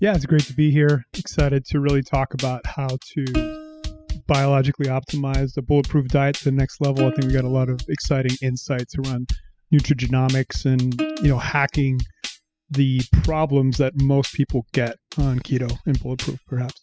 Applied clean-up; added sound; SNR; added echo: classical method spectral subtraction.